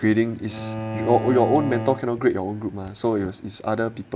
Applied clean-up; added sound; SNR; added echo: none; Bowed string instrument; 10 dB; none.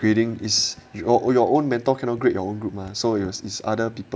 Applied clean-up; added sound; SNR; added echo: none; none; none; none.